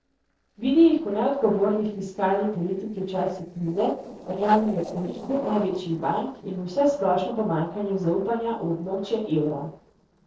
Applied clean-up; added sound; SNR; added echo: neural separator model SepFormer DNS4.